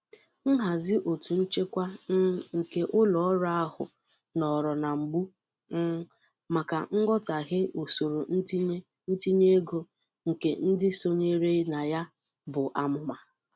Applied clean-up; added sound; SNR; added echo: none; none; none; none.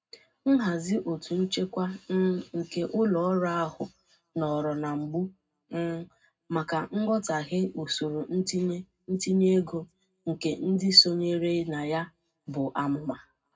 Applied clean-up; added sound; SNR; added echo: none; none; none; reverberation time 0.3 s.